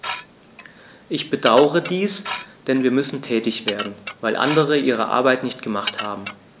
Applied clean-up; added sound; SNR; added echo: none; Dishes, pots, and pans / Glass; 12 dB; none.